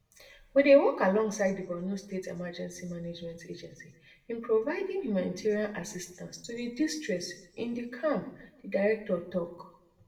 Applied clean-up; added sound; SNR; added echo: none; none; none; reverberation time 0.6 s.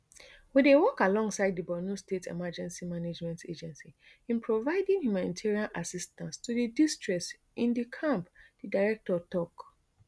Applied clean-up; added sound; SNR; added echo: none; none; none; none.